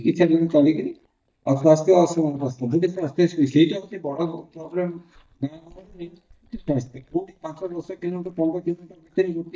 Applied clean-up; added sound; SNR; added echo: neural mask model DeepFilterNet 3.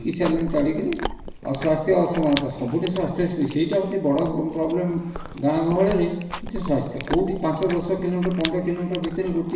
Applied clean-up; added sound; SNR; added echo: none; Chewing, mastication; 11 dB; reverberation time 0.9 s.